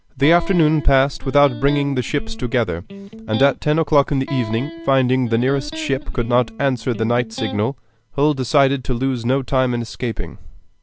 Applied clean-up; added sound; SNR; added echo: none; Electric guitar; 15 dB; none.